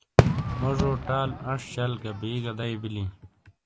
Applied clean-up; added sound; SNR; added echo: none; Fireworks; -2 dB; none.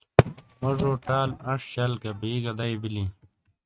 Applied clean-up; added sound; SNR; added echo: neural mask model RNNoise.